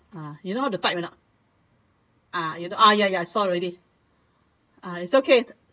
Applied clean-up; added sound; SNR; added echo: none; none; none; none.